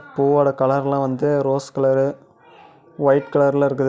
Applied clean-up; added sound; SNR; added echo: none; none; none; none.